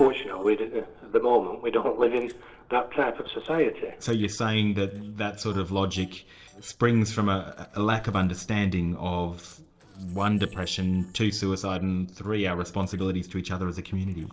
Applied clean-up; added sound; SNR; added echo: neural separator model SepFormer DNS4.